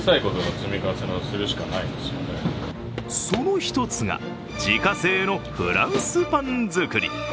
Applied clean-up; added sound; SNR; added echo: none; none; none; none.